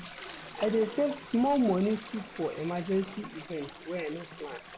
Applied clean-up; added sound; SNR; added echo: none; Toilet flush; 15 dB; none.